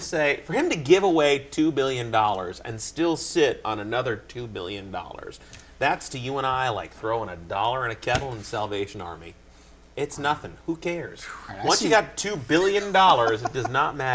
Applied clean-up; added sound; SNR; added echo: none; none; none; none.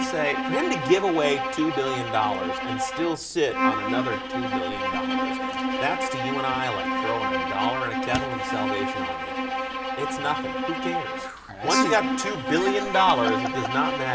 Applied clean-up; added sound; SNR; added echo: none; Bowed string instrument; 0 dB; none.